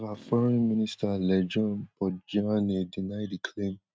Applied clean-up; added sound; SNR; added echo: neural mask model RNNoise.